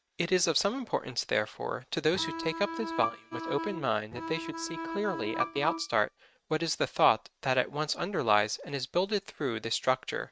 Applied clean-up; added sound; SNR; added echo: neural mask model RNNoise.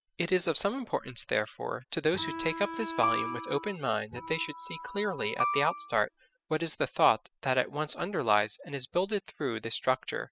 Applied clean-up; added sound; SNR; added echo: classical method spectral subtraction.